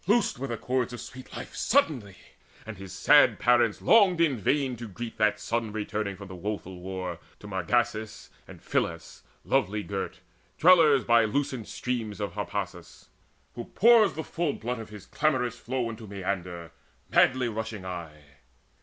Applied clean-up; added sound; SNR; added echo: none; none; none; none.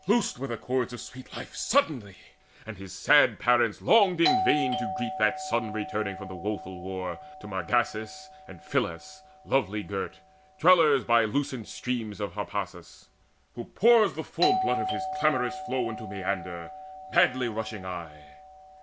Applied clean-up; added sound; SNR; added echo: none; Doorbell; 8 dB; none.